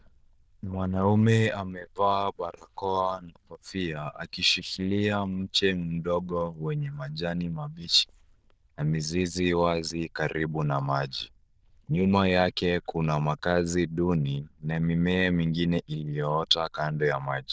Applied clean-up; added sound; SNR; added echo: neural diffusion model UNIVERSE++.